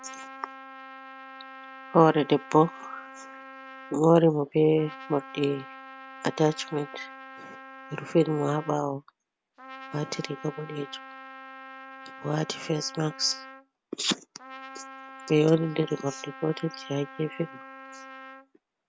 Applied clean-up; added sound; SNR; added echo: none; Trumpet; 16 dB; none.